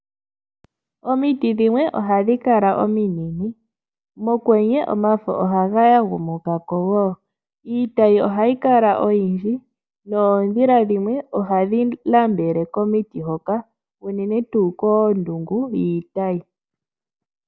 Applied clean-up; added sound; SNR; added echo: none; none; none; none.